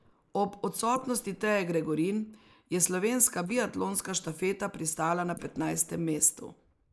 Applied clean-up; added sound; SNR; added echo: neural mask model Resemble Enhance denoiser.